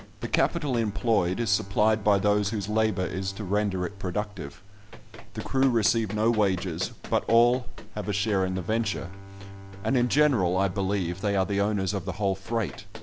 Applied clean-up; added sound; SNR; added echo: none; Run + Bowed string instrument; 16 dB; none.